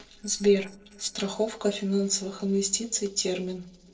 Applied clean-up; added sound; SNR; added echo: neural separator model SepFormer DNS4.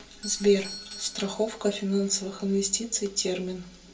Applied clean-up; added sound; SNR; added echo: none; Doorbell; 19 dB; reverberation time 0.2 s.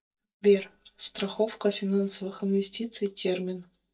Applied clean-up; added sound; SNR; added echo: neural mask model DeepFilterNet 3.